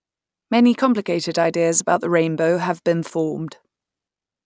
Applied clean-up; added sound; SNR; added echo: none; none; none; none.